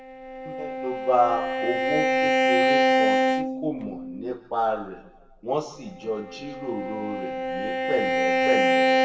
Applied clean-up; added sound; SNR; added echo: none; Bowed string instrument; -5 dB; reverberation time 0.8 s.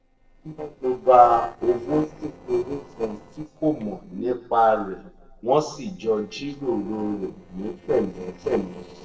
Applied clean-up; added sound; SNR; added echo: neural separator model SepFormer DNS4.